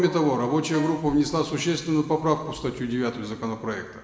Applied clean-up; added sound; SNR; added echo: none; Wind instrument, woodwind instrument; 16 dB; reverberation time 1.7 s.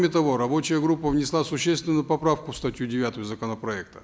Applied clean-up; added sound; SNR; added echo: none; none; none; none.